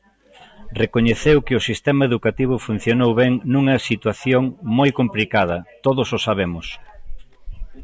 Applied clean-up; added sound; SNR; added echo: none; Chewing, mastication; 17 dB; none.